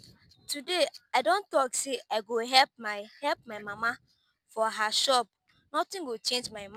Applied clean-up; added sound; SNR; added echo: none; none; none; none.